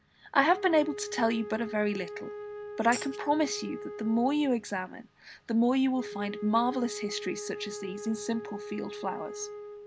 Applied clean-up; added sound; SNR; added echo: none; Tambourine + Wind instrument, woodwind instrument; 11 dB; none.